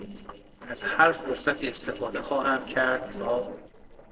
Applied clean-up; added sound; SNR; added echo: neural separator model SepFormer DNS4.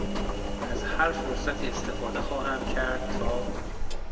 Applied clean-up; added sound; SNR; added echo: none; Engine; -3 dB; reverberation time 1.2 s.